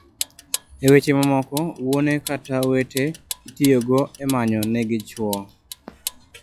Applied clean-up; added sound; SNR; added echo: classical method log-MMSE.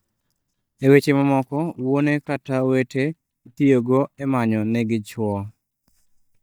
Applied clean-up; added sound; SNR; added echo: neural mask model DeepFilterNet 3.